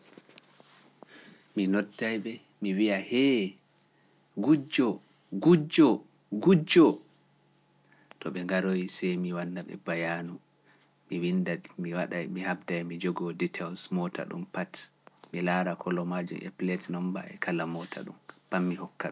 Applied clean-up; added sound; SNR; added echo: none; none; none; none.